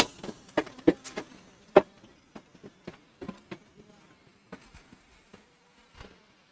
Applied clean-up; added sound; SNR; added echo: neural mask model RNNoise.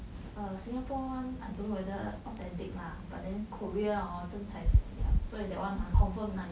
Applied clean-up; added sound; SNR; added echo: none; none; none; none.